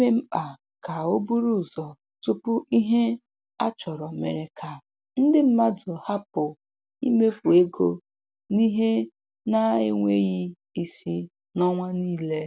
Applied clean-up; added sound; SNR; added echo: none; none; none; none.